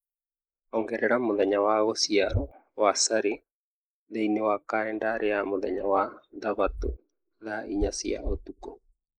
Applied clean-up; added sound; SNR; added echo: neural mask model Resemble Enhance denoiser.